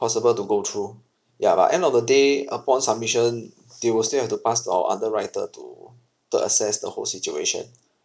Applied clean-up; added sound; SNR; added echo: none; none; none; none.